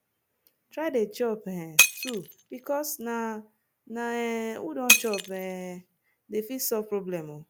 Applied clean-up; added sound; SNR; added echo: none; Shatter; -2 dB; none.